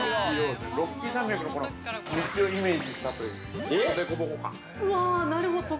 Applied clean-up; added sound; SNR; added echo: none; none; none; none.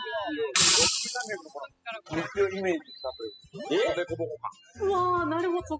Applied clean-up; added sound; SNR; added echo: classical method spectral subtraction.